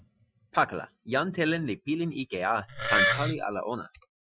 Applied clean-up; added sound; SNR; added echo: classical method Wiener filter.